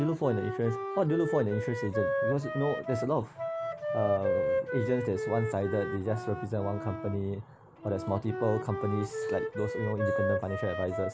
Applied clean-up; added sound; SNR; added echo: none; Wind instrument, woodwind instrument; 3 dB; none.